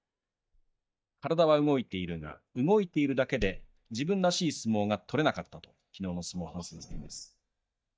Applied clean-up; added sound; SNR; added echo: neural mask model DeepFilterNet 3.